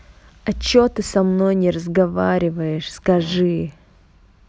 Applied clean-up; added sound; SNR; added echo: none; Fart; 19 dB; none.